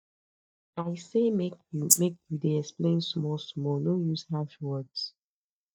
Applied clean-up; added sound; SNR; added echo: neural mask model DeepFilterNet 3.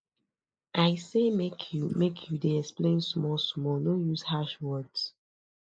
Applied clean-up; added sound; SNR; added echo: neural mask model Resemble Enhance denoiser.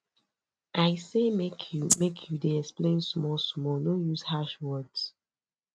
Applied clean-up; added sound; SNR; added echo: neural mask model RNNoise.